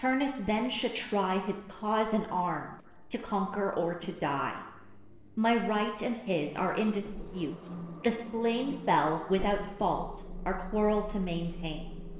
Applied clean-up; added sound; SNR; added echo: neural separator model SepFormer DNS4.